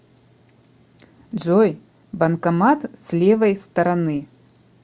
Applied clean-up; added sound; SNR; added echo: none; none; none; none.